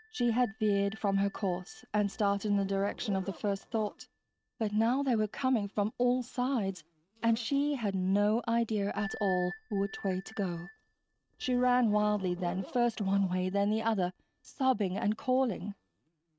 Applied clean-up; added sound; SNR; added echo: neural mask model RNNoise.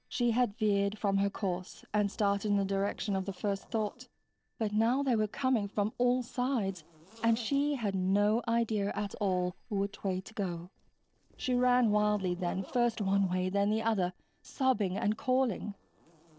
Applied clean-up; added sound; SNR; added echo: neural separator model SepFormer DNS4.